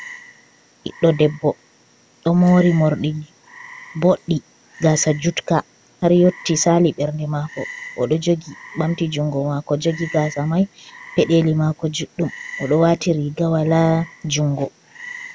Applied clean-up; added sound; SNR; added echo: none; Frog; 20 dB; none.